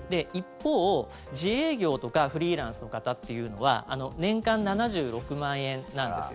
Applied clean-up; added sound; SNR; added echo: none; none; none; none.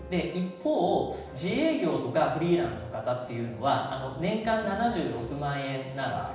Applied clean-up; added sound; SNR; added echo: none; none; none; reverberation time 0.9 s.